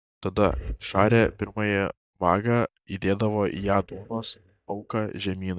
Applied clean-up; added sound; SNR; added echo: neural mask model DeepFilterNet 3.